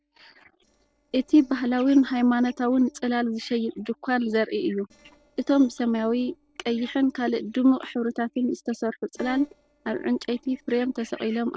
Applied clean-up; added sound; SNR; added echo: neural separator model SepFormer DNS4.